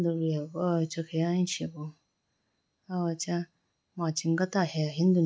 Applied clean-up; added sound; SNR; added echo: none; none; none; none.